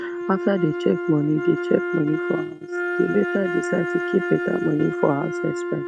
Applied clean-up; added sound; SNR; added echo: neural mask model RNNoise.